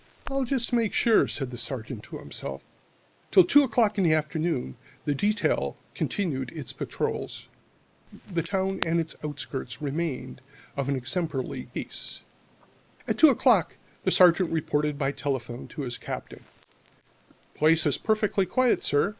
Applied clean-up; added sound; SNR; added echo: neural mask model Resemble Enhance denoiser.